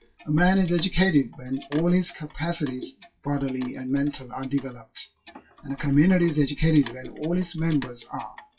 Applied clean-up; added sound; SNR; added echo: classical method WPE with log-MMSE.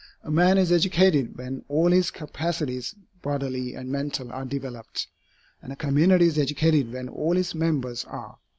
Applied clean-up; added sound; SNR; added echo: none; none; none; none.